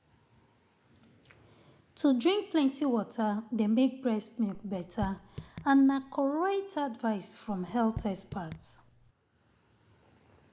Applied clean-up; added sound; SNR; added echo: none; Raindrop / Drip; 14 dB; none.